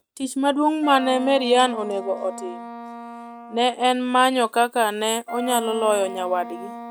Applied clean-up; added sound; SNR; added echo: neural mask model RNNoise.